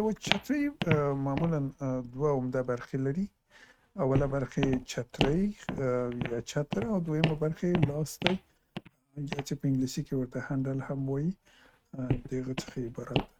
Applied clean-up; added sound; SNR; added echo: neural mask model RNNoise.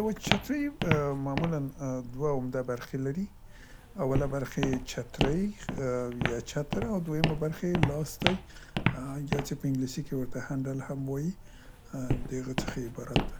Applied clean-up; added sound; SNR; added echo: none; Walk, footsteps; 2 dB; none.